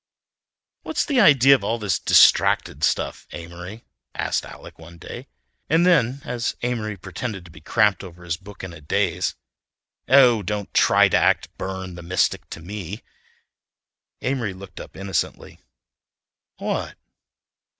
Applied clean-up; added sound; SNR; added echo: none; none; none; none.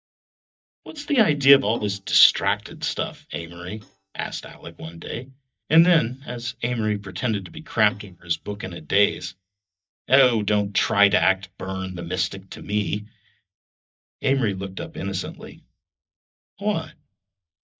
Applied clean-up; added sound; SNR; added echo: neural mask model DeepFilterNet 3.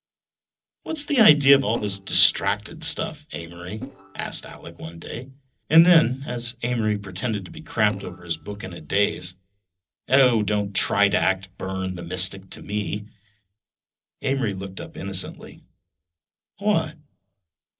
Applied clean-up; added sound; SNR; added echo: neural separator model SepFormer DNS4.